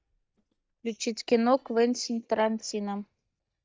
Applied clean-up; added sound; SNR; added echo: neural mask model DeepFilterNet 3.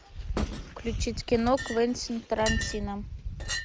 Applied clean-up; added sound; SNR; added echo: none; Chink, clink; 9 dB; none.